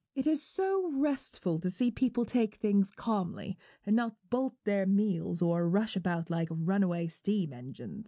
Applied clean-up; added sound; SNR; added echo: none; none; none; none.